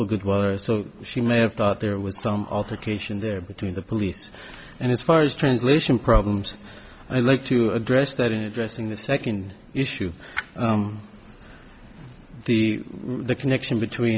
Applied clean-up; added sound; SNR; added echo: none; none; none; none.